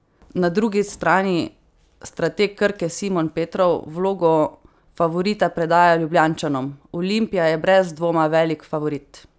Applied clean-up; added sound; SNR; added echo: none; none; none; none.